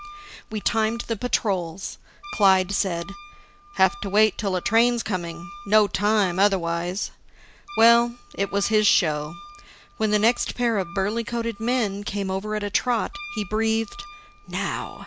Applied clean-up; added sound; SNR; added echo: none; Wind instrument, woodwind instrument; 19 dB; none.